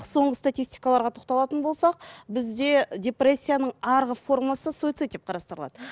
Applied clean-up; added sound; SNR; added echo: none; none; none; none.